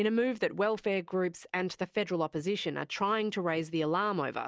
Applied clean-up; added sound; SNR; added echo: none; none; none; none.